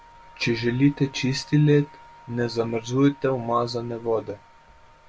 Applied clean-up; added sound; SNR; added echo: none; none; none; none.